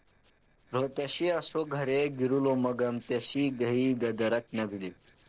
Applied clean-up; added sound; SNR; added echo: neural separator model SepFormer DNS4.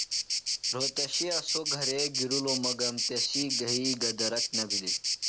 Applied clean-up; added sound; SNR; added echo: none; Insect; -4 dB; none.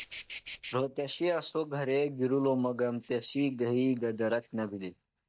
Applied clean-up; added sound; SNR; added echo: neural mask model DeepFilterNet 3.